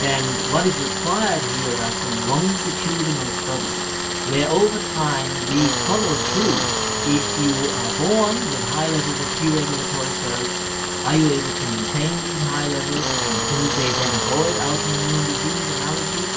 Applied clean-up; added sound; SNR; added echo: none; Tools; 0 dB; reverberation time 0.2 s.